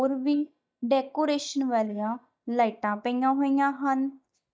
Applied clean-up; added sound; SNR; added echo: neural mask model DeepFilterNet 3.